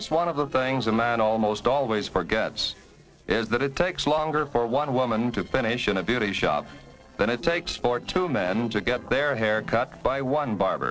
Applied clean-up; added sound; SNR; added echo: neural separator model SepFormer DNS4.